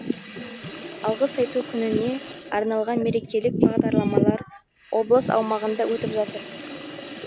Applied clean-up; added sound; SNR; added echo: none; Sink (filling or washing); 15 dB; none.